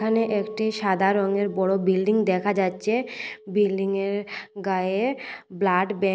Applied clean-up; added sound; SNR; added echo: none; Chink, clink; 19 dB; none.